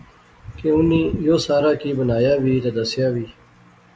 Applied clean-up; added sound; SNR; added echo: none; none; none; none.